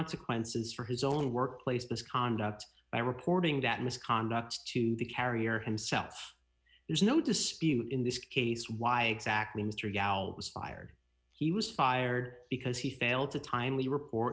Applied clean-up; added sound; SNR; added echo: neural separator model SepFormer DNS4.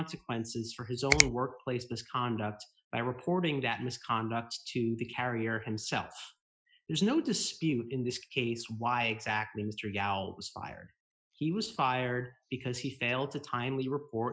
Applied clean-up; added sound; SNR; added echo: classical method Wiener filter.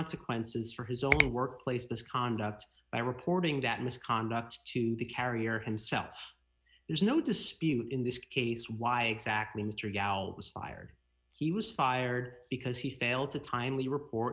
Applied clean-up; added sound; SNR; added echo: none; Finger snapping; -2 dB; none.